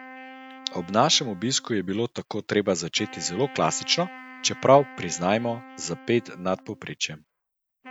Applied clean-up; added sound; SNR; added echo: none; Wind instrument, woodwind instrument; 19 dB; none.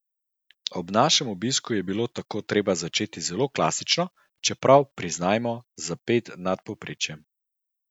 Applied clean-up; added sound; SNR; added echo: none; none; none; none.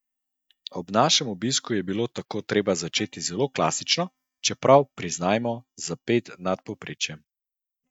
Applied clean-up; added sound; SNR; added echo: neural mask model DeepFilterNet 3.